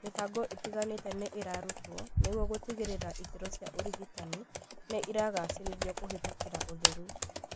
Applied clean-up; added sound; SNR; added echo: none; Computer keyboard; -2 dB; none.